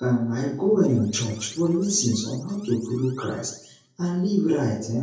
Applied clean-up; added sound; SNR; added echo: neural separator model SepFormer DNS4.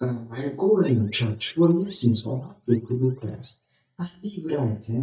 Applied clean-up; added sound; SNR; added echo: neural mask model DeepFilterNet 3.